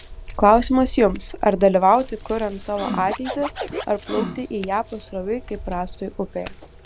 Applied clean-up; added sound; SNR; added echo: none; Scratching (performance technique) + Scissors; 11 dB; none.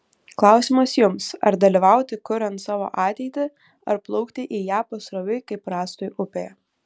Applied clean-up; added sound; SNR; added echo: none; none; none; none.